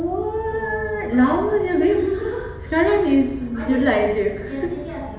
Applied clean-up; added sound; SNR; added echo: none; none; none; reverberation time 1.3 s.